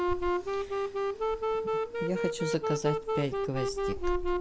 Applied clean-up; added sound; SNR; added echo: none; Wind instrument, woodwind instrument; -4 dB; none.